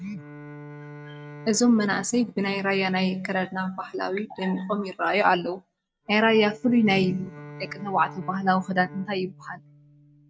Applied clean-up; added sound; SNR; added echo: neural mask model RNNoise.